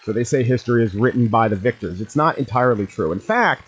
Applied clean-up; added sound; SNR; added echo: classical method log-MMSE.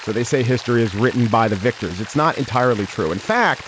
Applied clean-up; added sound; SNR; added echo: none; Rain; 17 dB; none.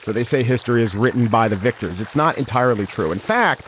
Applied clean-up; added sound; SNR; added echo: neural mask model Resemble Enhance denoiser.